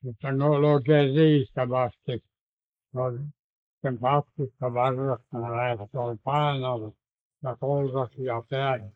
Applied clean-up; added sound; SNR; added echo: neural mask model Resemble Enhance denoiser.